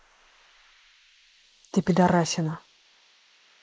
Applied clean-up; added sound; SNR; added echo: neural mask model Resemble Enhance denoiser.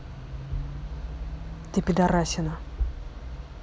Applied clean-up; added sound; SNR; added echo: none; none; none; none.